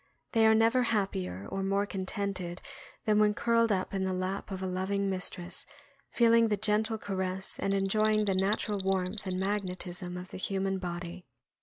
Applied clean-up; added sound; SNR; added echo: none; Bell; 16 dB; none.